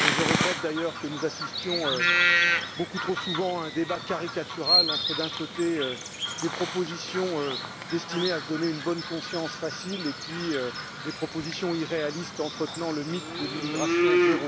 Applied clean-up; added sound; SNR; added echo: none; Bird vocalization, bird call, bird song; -2 dB; none.